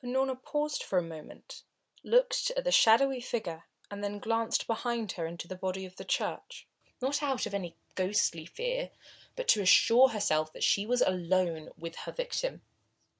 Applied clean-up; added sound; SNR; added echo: none; none; none; none.